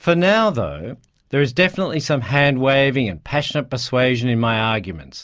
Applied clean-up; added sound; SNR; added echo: none; none; none; none.